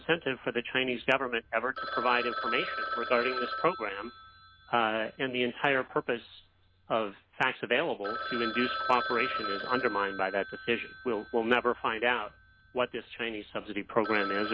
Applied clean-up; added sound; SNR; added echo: none; Telephone; 8 dB; none.